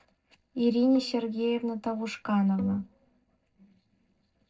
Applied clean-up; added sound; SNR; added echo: neural separator model SepFormer DNS4.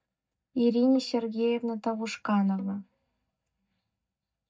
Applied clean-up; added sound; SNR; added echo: neural mask model DeepFilterNet 3.